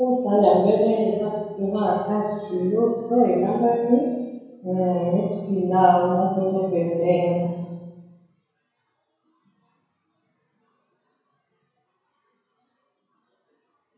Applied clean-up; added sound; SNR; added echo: none; none; none; reverberation time 1.0 s.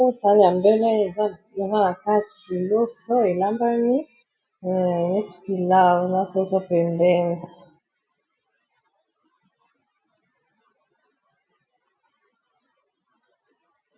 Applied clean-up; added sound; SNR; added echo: none; none; none; none.